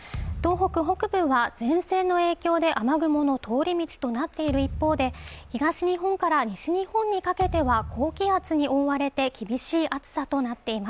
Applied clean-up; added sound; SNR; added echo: none; Thump, thud; 13 dB; none.